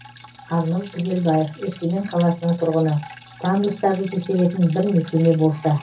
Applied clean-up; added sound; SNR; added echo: none; Drip; 20 dB; reverberation time 0.3 s.